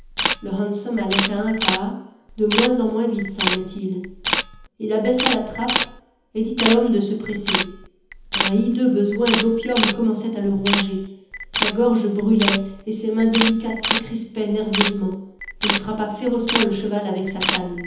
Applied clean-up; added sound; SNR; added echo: none; Camera; 4 dB; reverberation time 1.3 s.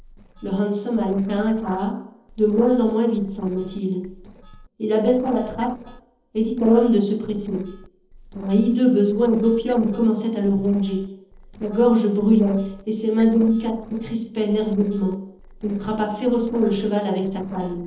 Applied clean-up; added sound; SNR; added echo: neural separator model SepFormer DNS4.